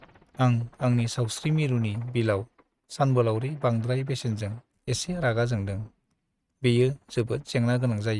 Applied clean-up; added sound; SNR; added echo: neural mask model RNNoise.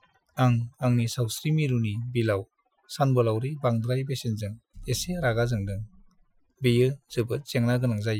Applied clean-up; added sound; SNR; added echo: classical method Wiener filter.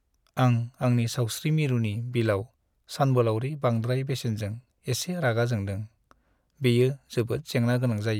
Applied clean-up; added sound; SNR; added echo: none; none; none; none.